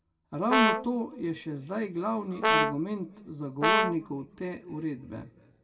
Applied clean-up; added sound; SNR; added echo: none; Brass instrument; -4 dB; reverberation time 1.6 s.